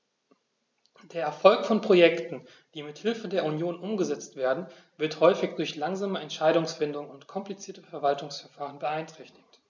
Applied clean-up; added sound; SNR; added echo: none; none; none; none.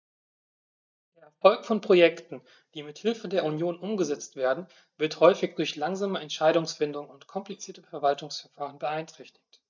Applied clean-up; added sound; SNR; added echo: neural mask model DeepFilterNet 3.